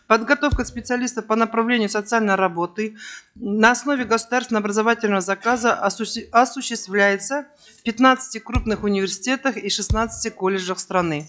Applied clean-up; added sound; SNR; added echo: classical method log-MMSE.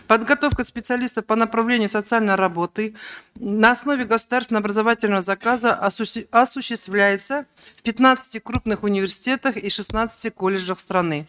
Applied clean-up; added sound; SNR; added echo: neural mask model RNNoise.